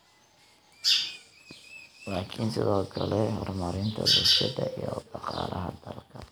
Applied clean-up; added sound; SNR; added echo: none; none; none; none.